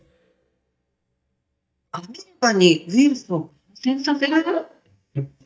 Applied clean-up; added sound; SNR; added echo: neural mask model DeepFilterNet 3.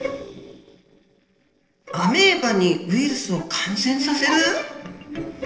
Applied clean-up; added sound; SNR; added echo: neural separator model SepFormer DNS4.